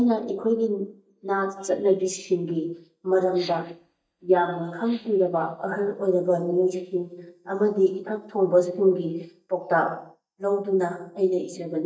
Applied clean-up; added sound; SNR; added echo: neural mask model DeepFilterNet 3.